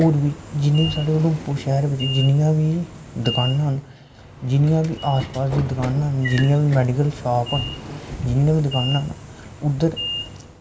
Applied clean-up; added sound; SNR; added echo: none; Sliding door / Train; 12 dB; reverberation time 1.4 s.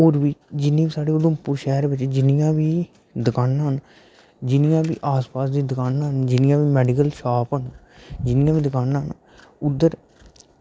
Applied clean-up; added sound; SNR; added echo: none; none; none; none.